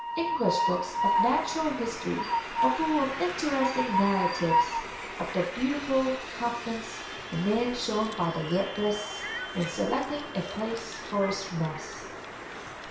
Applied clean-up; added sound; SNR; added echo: none; Train; 2 dB; reverberation time 0.6 s.